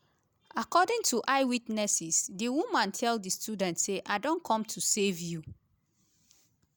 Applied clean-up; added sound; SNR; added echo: none; none; none; none.